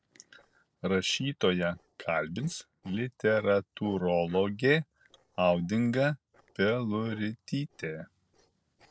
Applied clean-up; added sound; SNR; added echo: neural separator model SepFormer DNS4.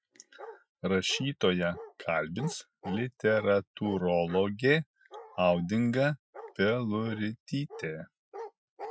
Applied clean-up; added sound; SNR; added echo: classical method Wiener filter.